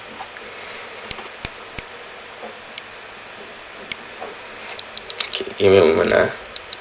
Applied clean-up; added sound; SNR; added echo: none; Tick / Bicycle; 19 dB; none.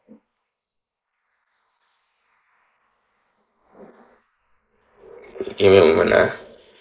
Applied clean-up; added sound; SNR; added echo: neural mask model Resemble Enhance denoiser.